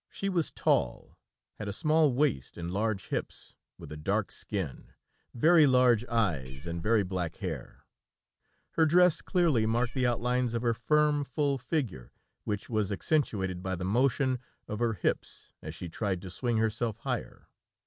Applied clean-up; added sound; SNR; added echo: none; Meow; 5 dB; none.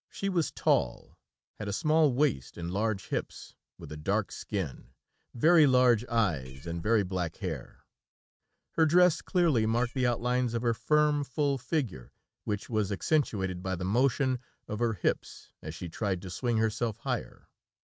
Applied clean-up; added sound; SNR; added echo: neural mask model RNNoise.